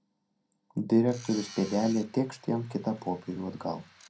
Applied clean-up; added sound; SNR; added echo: none; Tools; 19 dB; reverberation time 0.2 s.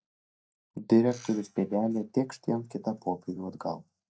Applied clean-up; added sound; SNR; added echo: neural mask model DeepFilterNet 3.